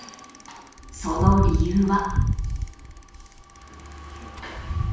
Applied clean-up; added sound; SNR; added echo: none; Bicycle; -1 dB; reverberation time 0.7 s.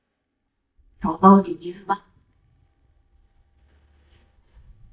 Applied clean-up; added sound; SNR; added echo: neural mask model DeepFilterNet 3.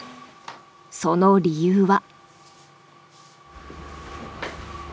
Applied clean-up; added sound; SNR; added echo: none; none; none; none.